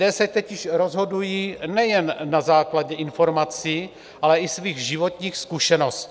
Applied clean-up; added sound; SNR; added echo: none; none; none; none.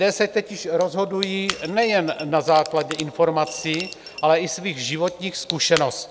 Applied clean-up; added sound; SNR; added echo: none; Crack / Crackle + Coin (dropping) / Glass; 14 dB; none.